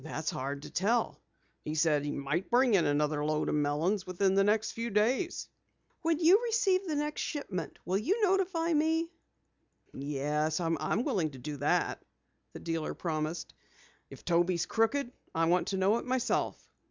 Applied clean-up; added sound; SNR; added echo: none; none; none; none.